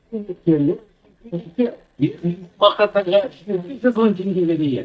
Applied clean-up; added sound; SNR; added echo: neural mask model DeepFilterNet 3.